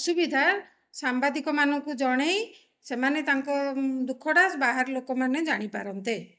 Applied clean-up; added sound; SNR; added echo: neural mask model DeepFilterNet 3.